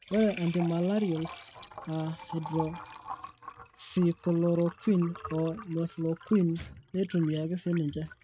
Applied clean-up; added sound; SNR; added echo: neural mask model RNNoise.